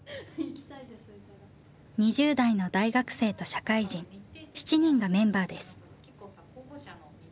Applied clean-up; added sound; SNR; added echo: none; none; none; none.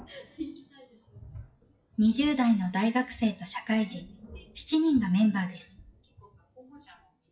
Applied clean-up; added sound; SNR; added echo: classical method WPE with log-MMSE.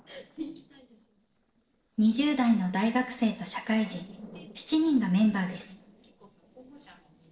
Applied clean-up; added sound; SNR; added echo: neural separator model SepFormer DNS4.